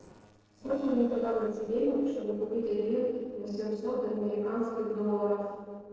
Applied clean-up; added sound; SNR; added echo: neural separator model SepFormer DNS4.